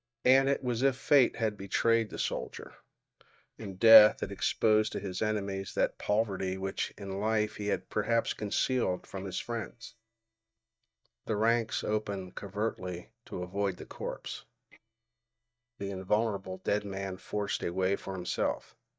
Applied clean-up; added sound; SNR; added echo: neural mask model DeepFilterNet 3.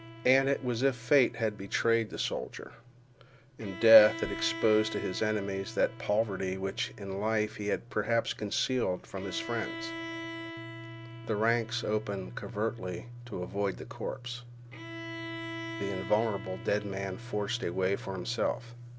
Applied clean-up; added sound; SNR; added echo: none; Bowed string instrument; 14 dB; none.